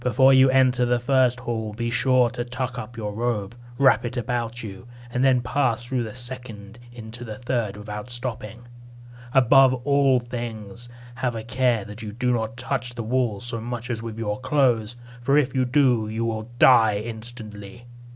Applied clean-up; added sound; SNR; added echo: none; none; none; none.